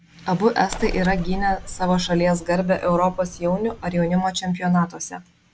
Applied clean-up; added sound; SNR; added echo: none; Bird; 10 dB; none.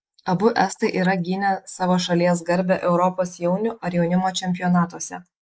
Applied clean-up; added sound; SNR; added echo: neural mask model Resemble Enhance denoiser.